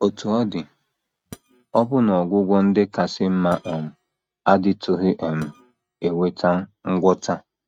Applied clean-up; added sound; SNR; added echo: neural mask model RNNoise.